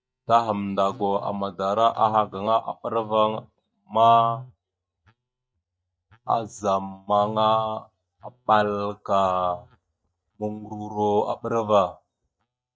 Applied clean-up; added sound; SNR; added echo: neural mask model DeepFilterNet 3.